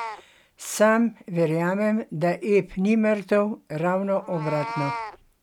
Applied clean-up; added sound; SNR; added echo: none; Meow; 15 dB; none.